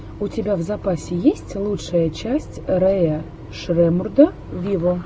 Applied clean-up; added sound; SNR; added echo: none; none; none; none.